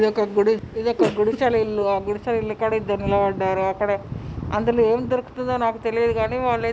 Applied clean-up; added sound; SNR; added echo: none; none; none; none.